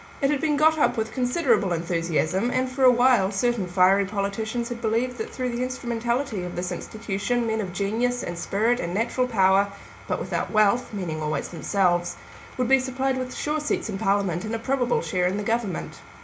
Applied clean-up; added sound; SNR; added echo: none; none; none; reverberation time 0.4 s.